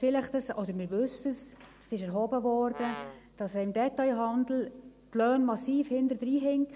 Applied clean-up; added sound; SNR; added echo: none; Brass instrument; 12 dB; none.